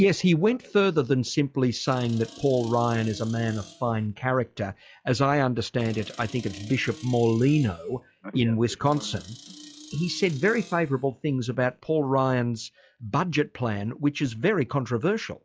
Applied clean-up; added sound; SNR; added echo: classical method log-MMSE.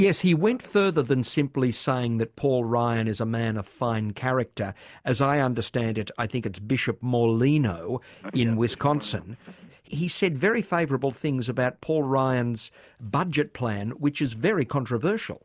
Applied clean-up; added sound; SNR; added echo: none; none; none; none.